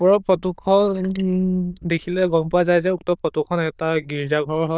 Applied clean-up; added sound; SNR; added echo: neural diffusion model UNIVERSE++.